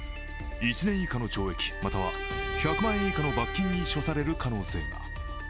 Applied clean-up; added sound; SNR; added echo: none; Bowed string instrument; 5 dB; none.